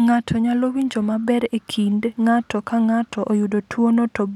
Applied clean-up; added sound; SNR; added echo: none; none; none; none.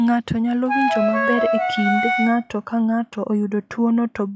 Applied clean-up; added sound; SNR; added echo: classical method log-MMSE.